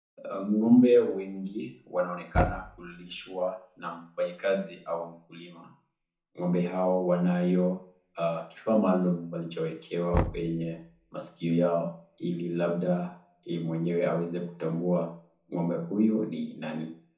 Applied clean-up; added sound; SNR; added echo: none; Knock; 9 dB; reverberation time 0.6 s.